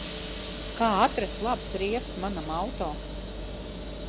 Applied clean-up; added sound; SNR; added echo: none; Sliding door / Hiss; 5 dB; none.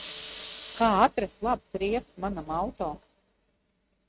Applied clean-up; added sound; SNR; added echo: neural mask model RNNoise.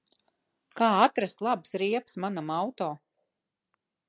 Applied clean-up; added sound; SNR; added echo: none; none; none; none.